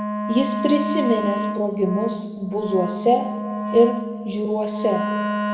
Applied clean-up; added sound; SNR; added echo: none; Wind instrument, woodwind instrument; 3 dB; reverberation time 1.4 s.